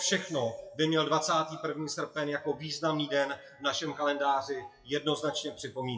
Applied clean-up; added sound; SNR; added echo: classical method WPE with log-MMSE.